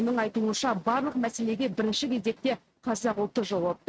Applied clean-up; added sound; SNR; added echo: neural mask model RNNoise.